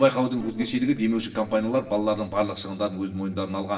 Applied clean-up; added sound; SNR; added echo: neural separator model SepFormer DNS4.